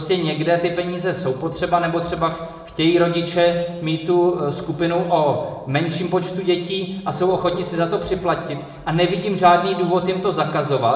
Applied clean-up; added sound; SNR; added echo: none; Vehicle horn, car horn, honking; 17 dB; reverberation time 1.0 s.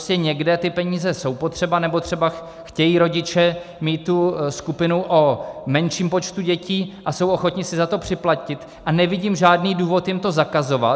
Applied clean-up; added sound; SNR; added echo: none; none; none; none.